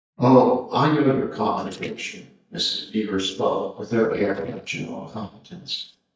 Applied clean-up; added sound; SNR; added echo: neural mask model DeepFilterNet 3.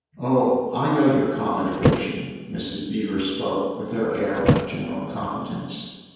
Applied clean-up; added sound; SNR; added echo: none; Thump, thud; 3 dB; reverberation time 1.2 s.